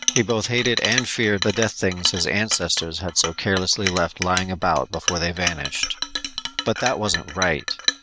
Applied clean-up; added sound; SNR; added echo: none; Chink, clink; 5 dB; none.